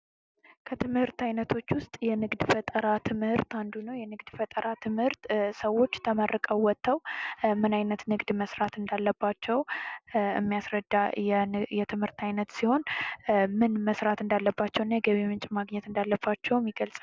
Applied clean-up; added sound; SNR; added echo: none; none; none; none.